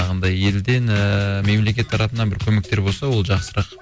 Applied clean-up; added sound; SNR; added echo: none; none; none; none.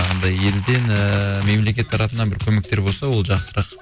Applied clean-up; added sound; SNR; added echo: none; Coin (dropping); 16 dB; none.